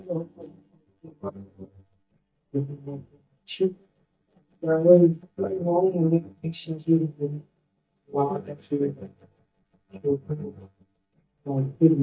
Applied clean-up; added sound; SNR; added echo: neural mask model DeepFilterNet 3.